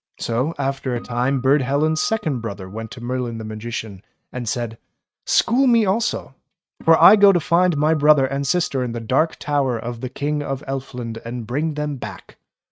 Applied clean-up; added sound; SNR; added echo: neural mask model RNNoise.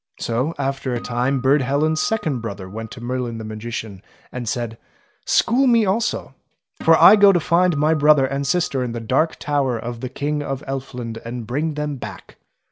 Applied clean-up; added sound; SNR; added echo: none; Acoustic guitar; 18 dB; none.